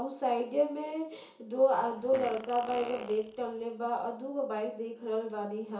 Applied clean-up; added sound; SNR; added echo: none; Fart; 14 dB; reverberation time 0.7 s.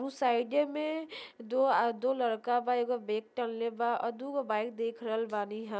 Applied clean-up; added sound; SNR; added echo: none; none; none; none.